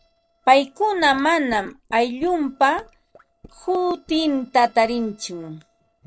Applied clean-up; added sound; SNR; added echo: neural separator model SepFormer DNS4.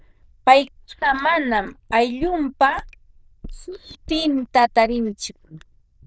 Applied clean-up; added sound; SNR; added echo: neural diffusion model UNIVERSE++.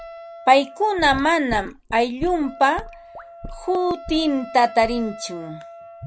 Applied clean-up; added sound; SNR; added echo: none; Sink (filling or washing) / Gurgling / Liquid + Wind instrument, woodwind instrument; 15 dB; none.